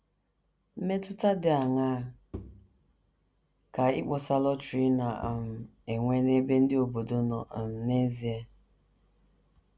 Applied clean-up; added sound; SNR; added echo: none; Bowed string instrument; 17 dB; none.